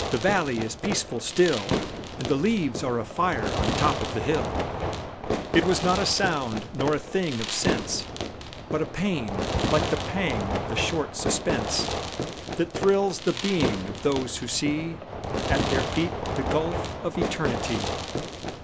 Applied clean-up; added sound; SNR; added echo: none; Fireworks; 2 dB; none.